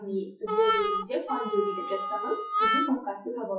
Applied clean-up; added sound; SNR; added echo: classical method WPE with log-MMSE.